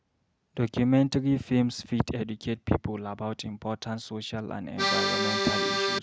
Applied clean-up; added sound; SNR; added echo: none; Accordion; -2 dB; none.